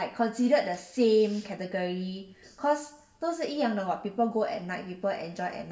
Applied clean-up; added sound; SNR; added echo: none; none; none; none.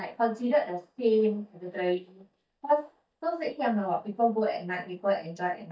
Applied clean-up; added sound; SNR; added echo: neural mask model DeepFilterNet 3.